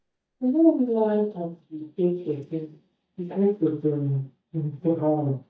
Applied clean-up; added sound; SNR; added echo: neural mask model DeepFilterNet 3.